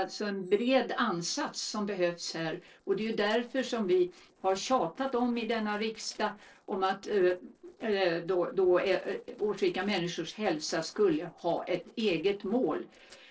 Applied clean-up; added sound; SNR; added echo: neural separator model SepFormer DNS4.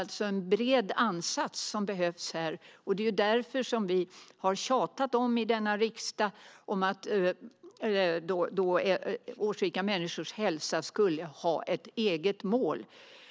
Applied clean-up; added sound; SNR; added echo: none; none; none; none.